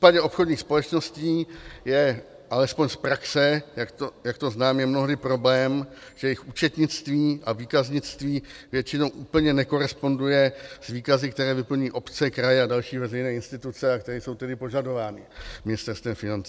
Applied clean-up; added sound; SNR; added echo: none; none; none; none.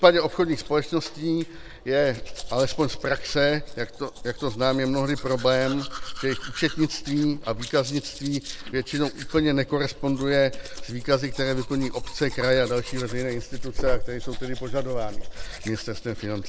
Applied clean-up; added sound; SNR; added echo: none; Domestic sounds, home sounds; 6 dB; none.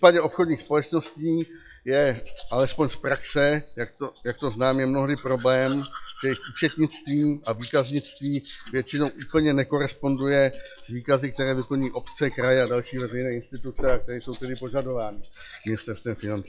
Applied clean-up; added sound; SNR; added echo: classical method log-MMSE.